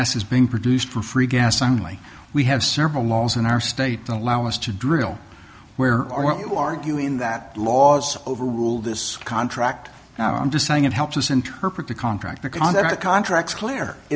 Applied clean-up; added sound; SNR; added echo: none; none; none; none.